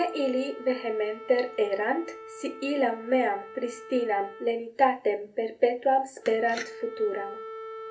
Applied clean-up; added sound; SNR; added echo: none; Wind instrument, woodwind instrument; 15 dB; reverberation time 0.3 s.